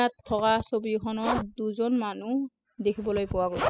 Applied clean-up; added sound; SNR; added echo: classical method spectral subtraction.